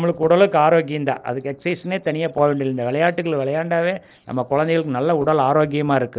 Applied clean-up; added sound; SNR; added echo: neural separator model SepFormer DNS4.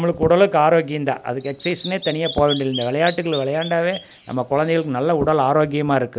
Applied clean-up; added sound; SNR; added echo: none; Bird vocalization, bird call, bird song; 17 dB; none.